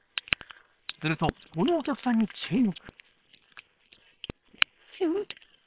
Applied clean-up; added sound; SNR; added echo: neural separator model SepFormer WHAM!.